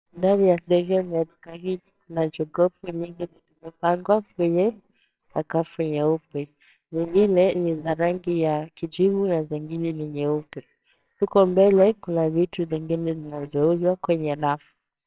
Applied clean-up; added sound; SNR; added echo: neural separator model SepFormer WHAMR!.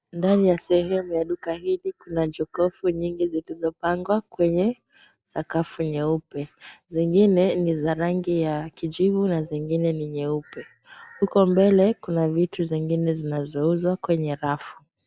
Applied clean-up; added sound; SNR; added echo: none; none; none; none.